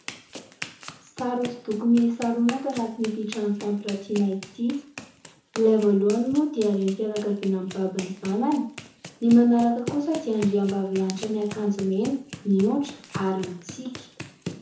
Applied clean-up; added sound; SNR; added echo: none; Run; 16 dB; reverberation time 0.7 s.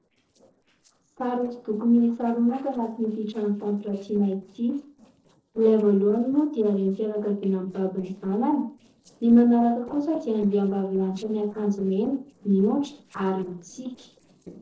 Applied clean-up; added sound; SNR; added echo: neural separator model SepFormer DNS4.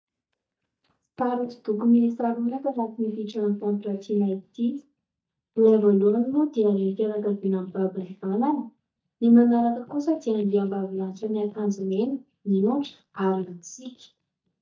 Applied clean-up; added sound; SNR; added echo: neural mask model DeepFilterNet 3.